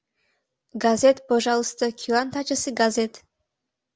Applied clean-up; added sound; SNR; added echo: none; none; none; none.